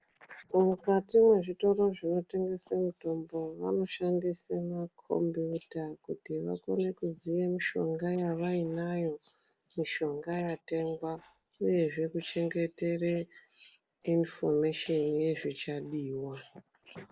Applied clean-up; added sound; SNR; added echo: neural separator model SepFormer DNS4.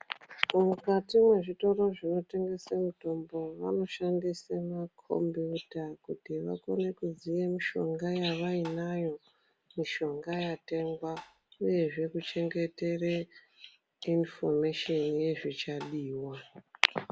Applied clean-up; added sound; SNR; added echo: none; Tap; 17 dB; none.